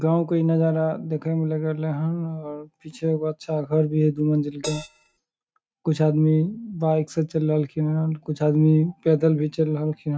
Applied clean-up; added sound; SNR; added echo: neural mask model RNNoise.